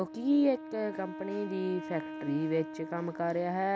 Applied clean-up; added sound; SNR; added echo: none; Wind instrument, woodwind instrument; 11 dB; none.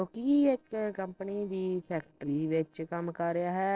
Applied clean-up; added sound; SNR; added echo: neural separator model SepFormer DNS4.